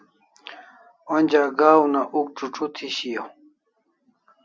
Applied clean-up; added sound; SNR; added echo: none; none; none; none.